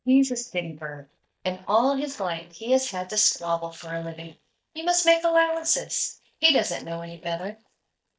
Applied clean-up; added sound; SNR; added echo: neural mask model DeepFilterNet 3.